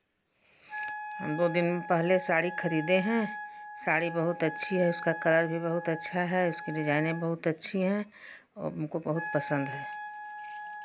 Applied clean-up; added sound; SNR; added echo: none; Wind instrument, woodwind instrument; 11 dB; none.